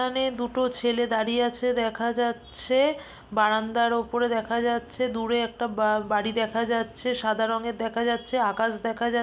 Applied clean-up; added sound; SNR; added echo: none; none; none; none.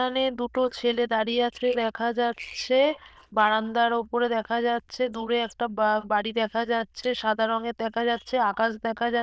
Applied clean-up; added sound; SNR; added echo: neural diffusion model UNIVERSE++.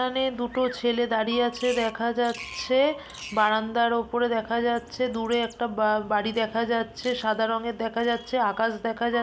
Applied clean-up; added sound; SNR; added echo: none; Bird vocalization, bird call, bird song + Piano; 20 dB; none.